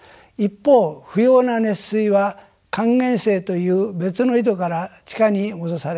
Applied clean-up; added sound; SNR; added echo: none; none; none; none.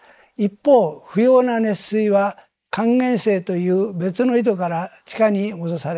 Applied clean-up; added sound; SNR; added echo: neural mask model Resemble Enhance denoiser.